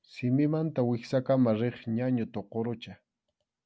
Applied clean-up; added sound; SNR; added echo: none; none; none; none.